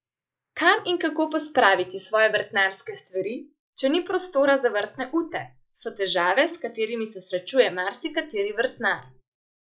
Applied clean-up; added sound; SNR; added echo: neural mask model Resemble Enhance denoiser.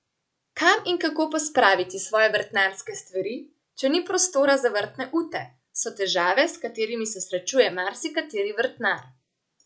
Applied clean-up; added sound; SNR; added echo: none; none; none; none.